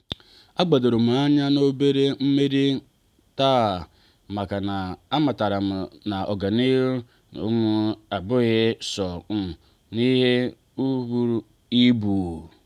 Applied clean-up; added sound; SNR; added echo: none; none; none; none.